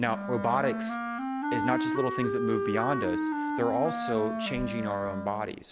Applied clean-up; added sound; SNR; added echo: none; Wind instrument, woodwind instrument; 2 dB; none.